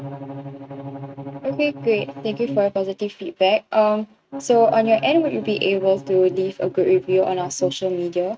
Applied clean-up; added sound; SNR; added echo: neural mask model RNNoise.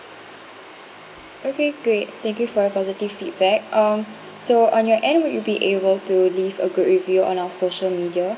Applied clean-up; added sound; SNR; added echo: none; none; none; none.